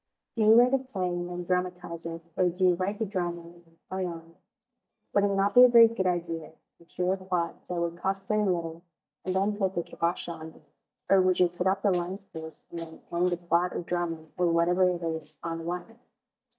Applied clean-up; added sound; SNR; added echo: neural mask model DeepFilterNet 3.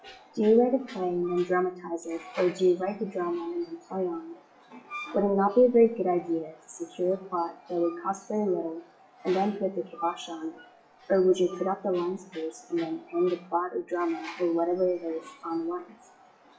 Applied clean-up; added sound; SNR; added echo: classical method WPE with log-MMSE.